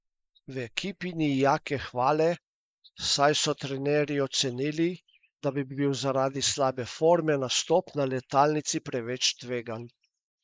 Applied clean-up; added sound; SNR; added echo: neural mask model Resemble Enhance denoiser.